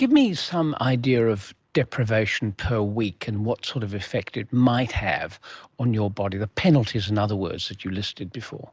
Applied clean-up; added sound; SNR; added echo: none; none; none; none.